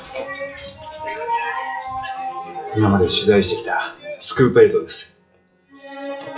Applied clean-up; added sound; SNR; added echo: classical method WPE with log-MMSE.